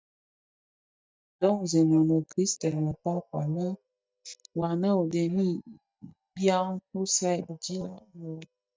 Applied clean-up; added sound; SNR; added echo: neural mask model DeepFilterNet 3.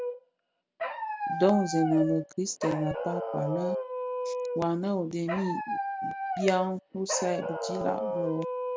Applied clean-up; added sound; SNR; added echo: none; Dog; 3 dB; none.